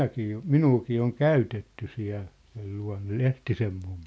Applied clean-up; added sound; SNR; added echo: none; none; none; none.